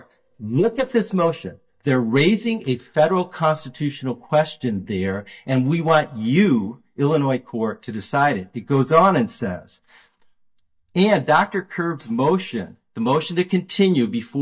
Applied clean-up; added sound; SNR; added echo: neural mask model DeepFilterNet 3.